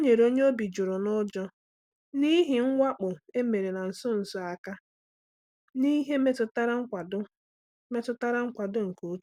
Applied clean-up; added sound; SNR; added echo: none; none; none; none.